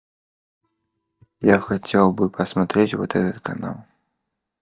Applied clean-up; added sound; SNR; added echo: neural mask model DeepFilterNet 3.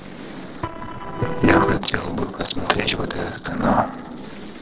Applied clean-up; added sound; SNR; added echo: neural separator model SepFormer DNS4.